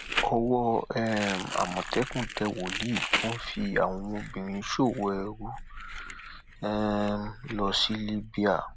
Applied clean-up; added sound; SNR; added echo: none; Crumpling, crinkling; 8 dB; none.